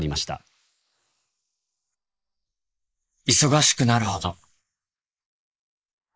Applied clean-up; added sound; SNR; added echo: neural mask model Resemble Enhance denoiser.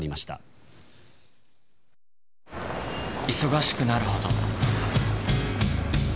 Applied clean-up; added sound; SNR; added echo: none; none; none; none.